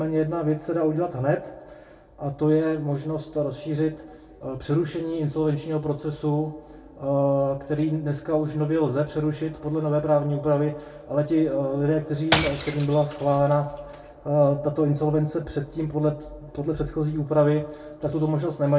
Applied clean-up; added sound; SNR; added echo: none; Shatter / Crushing; 3 dB; reverberation time 0.2 s.